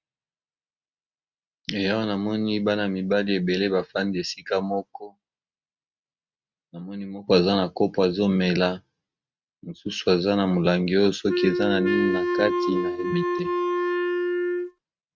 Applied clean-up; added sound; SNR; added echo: neural mask model RNNoise.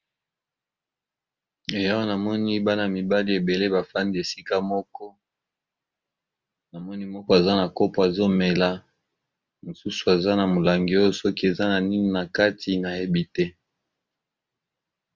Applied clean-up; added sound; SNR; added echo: none; none; none; none.